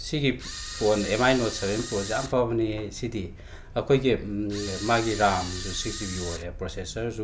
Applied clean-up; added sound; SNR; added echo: none; Camera; 10 dB; none.